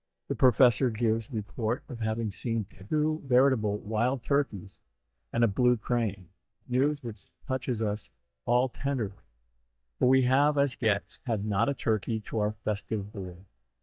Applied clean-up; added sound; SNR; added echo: neural mask model DeepFilterNet 3.